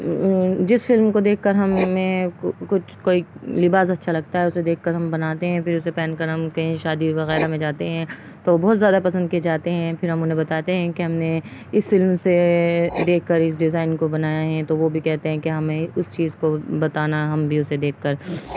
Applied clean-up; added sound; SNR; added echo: none; Writing; 19 dB; none.